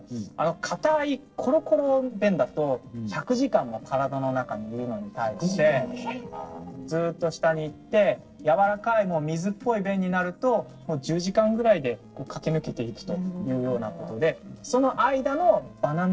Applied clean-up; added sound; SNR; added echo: neural separator model SepFormer DNS4.